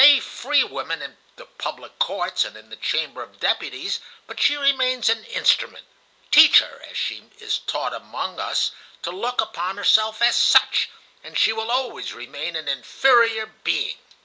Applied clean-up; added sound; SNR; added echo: none; none; none; none.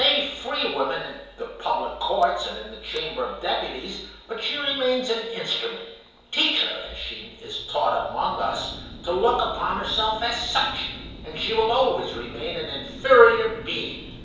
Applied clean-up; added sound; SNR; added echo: none; Mechanical fan; 18 dB; reverberation time 1.0 s.